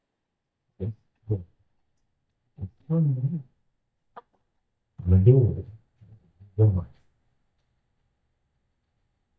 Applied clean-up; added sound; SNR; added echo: neural mask model DeepFilterNet 3.